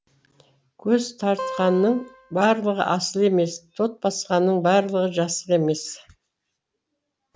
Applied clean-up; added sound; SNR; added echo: none; Acoustic guitar; 11 dB; none.